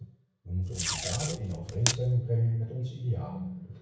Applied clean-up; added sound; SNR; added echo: none; Packing tape, duct tape; 3 dB; reverberation time 0.6 s.